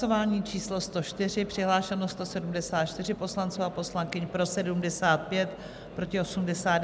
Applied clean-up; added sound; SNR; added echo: none; none; none; none.